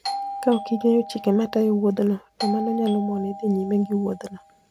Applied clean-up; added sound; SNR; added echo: none; Doorbell; 11 dB; none.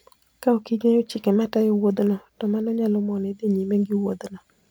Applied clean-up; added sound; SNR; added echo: none; none; none; none.